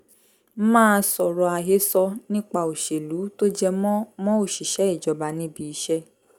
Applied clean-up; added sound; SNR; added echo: none; none; none; none.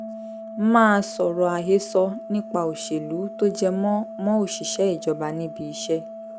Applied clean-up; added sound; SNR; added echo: none; Organ; 13 dB; none.